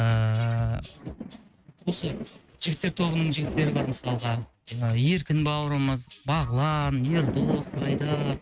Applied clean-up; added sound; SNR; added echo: neural mask model RNNoise.